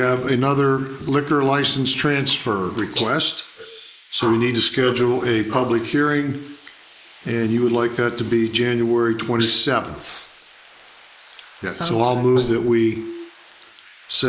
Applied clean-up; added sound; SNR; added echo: neural mask model Resemble Enhance denoiser.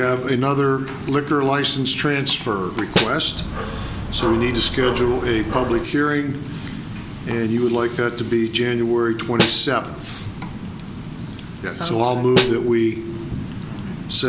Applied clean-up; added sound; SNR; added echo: none; Dog + Snare drum; 4 dB; none.